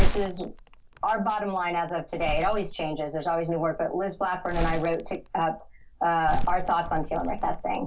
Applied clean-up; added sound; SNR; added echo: none; Crumpling, crinkling; 2 dB; reverberation time 0.1 s.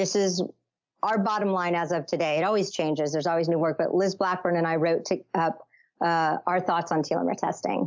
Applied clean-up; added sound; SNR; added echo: none; none; none; none.